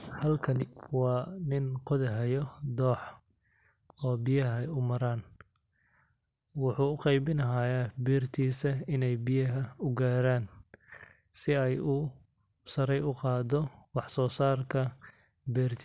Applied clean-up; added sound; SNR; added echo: none; none; none; none.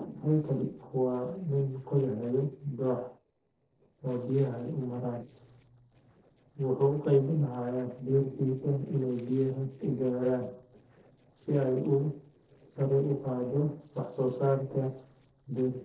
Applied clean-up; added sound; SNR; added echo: neural separator model SepFormer DNS4.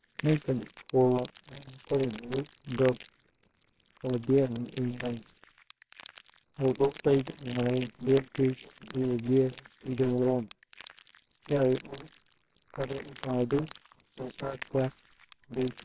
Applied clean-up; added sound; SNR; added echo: neural separator model SepFormer WHAMR!.